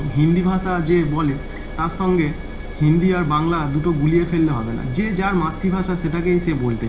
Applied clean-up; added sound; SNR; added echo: none; Engine; 10 dB; reverberation time 0.4 s.